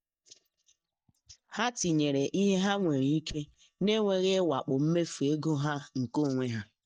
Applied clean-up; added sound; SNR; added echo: neural mask model DeepFilterNet 3.